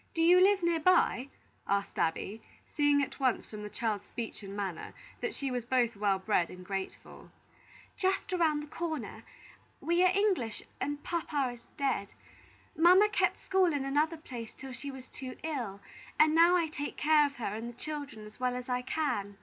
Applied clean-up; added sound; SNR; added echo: none; none; none; none.